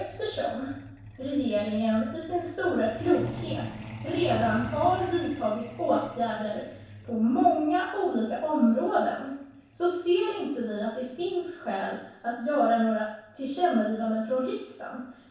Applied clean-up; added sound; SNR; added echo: none; Truck; 15 dB; reverberation time 0.7 s.